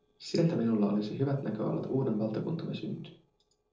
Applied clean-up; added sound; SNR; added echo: neural separator model SepFormer DNS4.